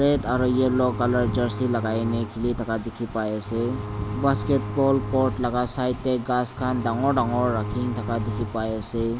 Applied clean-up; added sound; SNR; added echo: none; Bowed string instrument; 7 dB; none.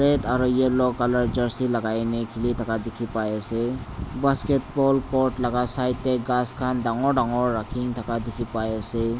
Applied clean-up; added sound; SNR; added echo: none; none; none; none.